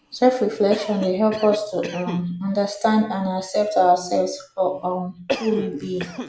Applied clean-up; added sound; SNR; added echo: none; Cough; 14 dB; none.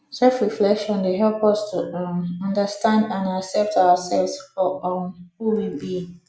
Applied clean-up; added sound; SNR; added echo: none; none; none; none.